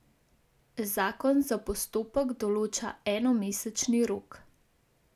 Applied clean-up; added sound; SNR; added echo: none; none; none; none.